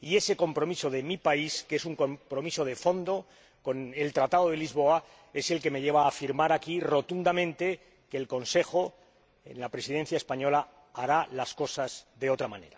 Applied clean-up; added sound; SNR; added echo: none; none; none; none.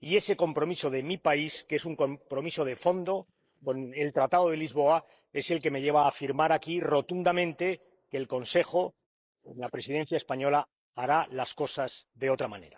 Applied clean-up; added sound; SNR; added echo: neural mask model Resemble Enhance denoiser.